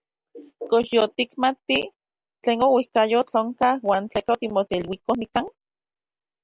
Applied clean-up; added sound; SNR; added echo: none; none; none; none.